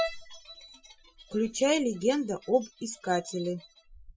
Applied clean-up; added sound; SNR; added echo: classical method Wiener filter.